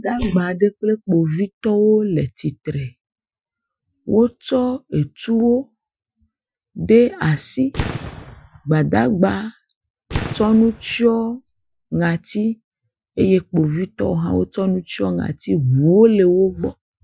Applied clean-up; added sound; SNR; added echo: classical method Wiener filter.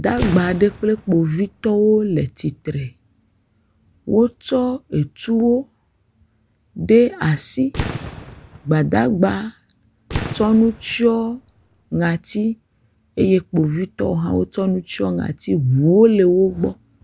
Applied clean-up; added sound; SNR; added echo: none; Fireworks; 12 dB; none.